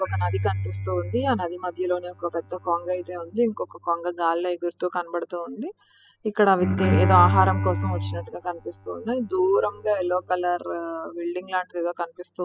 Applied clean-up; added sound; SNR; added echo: classical method spectral subtraction.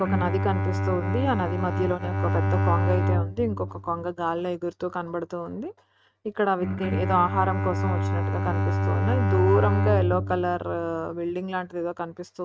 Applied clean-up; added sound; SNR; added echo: neural mask model RNNoise.